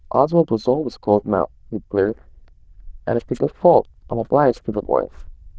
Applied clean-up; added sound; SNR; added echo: neural diffusion model UNIVERSE++.